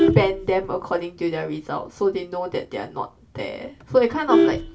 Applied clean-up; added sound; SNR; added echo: none; Vehicle horn, car horn, honking; 2 dB; reverberation time 0.2 s.